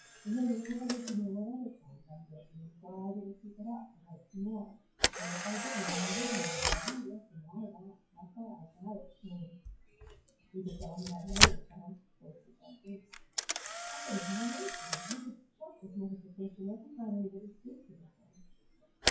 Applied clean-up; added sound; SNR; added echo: classical method WPE with log-MMSE.